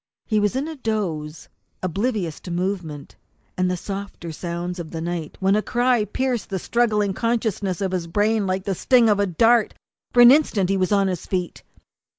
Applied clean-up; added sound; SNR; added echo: neural mask model Resemble Enhance denoiser.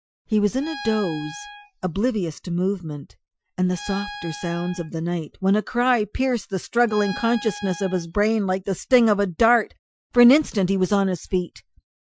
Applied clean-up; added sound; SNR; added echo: classical method Wiener filter.